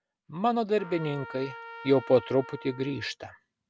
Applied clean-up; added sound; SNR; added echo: none; Trumpet; 16 dB; none.